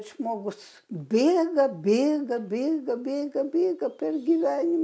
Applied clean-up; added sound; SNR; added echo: none; none; none; none.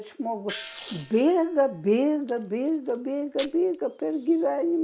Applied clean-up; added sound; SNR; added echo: none; Gong + Packing tape, duct tape; 17 dB; none.